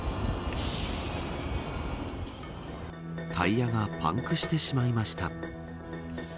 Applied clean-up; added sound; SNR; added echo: none; none; none; none.